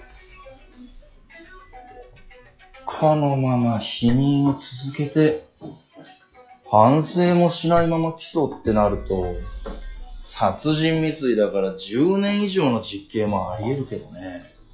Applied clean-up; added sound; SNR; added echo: classical method log-MMSE.